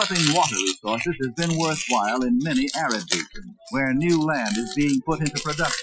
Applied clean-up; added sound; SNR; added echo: classical method Wiener filter.